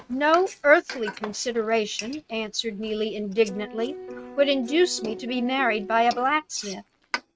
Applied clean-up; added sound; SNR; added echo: neural mask model RNNoise.